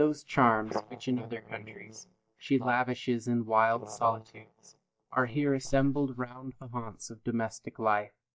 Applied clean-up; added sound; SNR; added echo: neural mask model DeepFilterNet 3.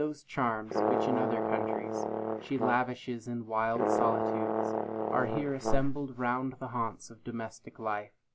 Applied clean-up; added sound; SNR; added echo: none; Brass instrument; -1 dB; none.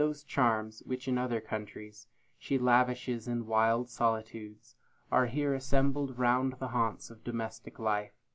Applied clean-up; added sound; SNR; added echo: none; none; none; none.